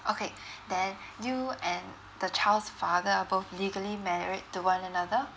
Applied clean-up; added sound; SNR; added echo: none; none; none; none.